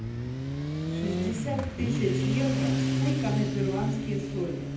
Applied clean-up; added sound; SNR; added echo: none; Motorcycle; -4 dB; reverberation time 0.8 s.